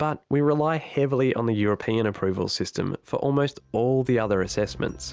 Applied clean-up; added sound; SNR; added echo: none; none; none; none.